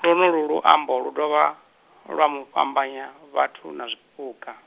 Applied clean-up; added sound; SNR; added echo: none; none; none; none.